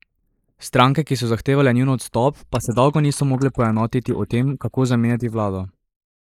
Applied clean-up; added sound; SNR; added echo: neural mask model Resemble Enhance denoiser.